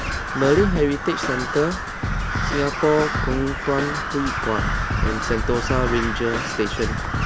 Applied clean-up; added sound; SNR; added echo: none; Crow + Drum kit; 1 dB; none.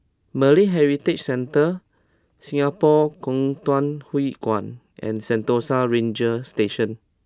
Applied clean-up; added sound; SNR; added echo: none; none; none; none.